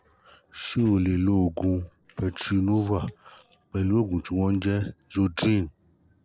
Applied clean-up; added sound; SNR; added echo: neural separator model SepFormer DNS4.